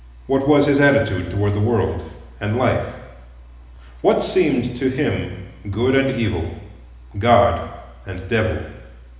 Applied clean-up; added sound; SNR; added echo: none; none; none; reverberation time 1.0 s.